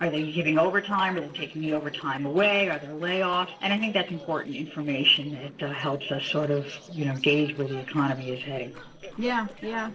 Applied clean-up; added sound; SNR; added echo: neural separator model SepFormer DNS4.